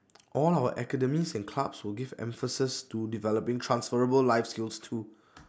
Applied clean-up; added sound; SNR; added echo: none; none; none; none.